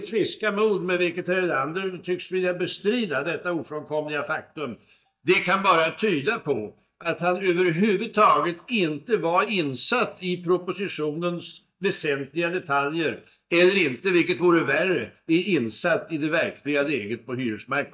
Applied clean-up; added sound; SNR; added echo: neural mask model DeepFilterNet 3.